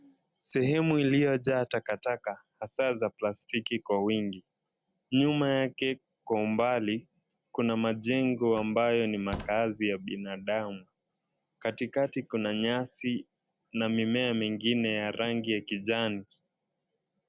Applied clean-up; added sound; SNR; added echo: none; Slam; 16 dB; none.